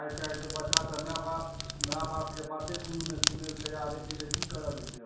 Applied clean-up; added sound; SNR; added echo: none; Crackle; -2 dB; reverberation time 0.7 s.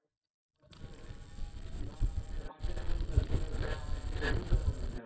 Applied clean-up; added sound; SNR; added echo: neural mask model DeepFilterNet 3.